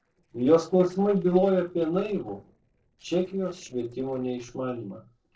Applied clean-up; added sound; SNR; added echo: neural separator model SepFormer DNS4.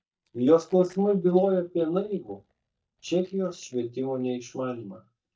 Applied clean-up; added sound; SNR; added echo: neural mask model DeepFilterNet 3.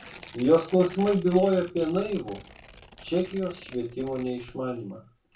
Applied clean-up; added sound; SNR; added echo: none; Tearing; 19 dB; reverberation time 0.2 s.